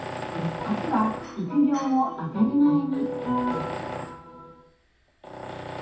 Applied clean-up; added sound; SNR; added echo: none; Tools; 11 dB; reverberation time 0.5 s.